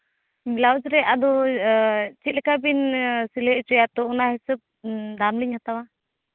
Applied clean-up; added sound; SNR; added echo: none; none; none; none.